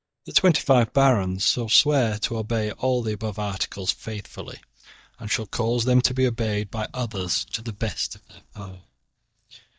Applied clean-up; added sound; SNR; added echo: neural mask model DeepFilterNet 3.